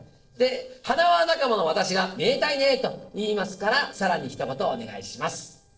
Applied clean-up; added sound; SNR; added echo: neural separator model SepFormer DNS4.